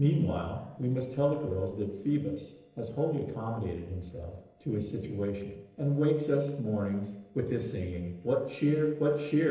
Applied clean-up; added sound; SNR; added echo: neural separator model SepFormer DNS4.